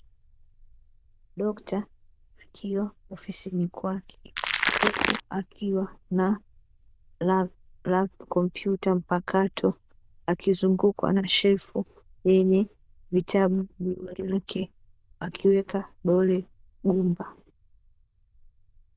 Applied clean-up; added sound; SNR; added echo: neural diffusion model UNIVERSE++.